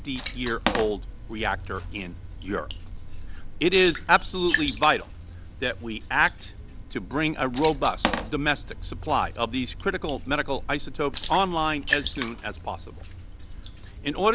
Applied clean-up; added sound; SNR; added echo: none; Water / Splash, splatter; 6 dB; none.